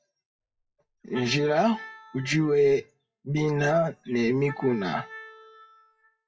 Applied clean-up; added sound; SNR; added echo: classical method WPE with log-MMSE.